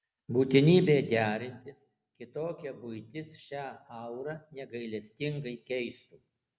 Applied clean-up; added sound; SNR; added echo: none; none; none; none.